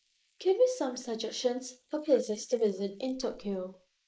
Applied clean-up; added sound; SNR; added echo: neural mask model Resemble Enhance denoiser.